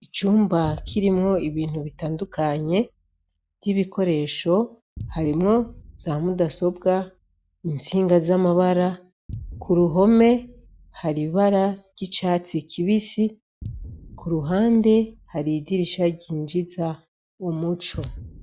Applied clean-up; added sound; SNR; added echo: none; Boom; 20 dB; none.